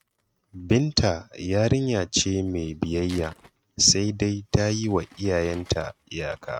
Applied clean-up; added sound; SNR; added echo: neural mask model RNNoise.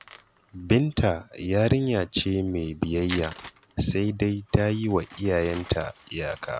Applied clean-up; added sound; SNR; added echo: none; Crumpling, crinkling; 19 dB; none.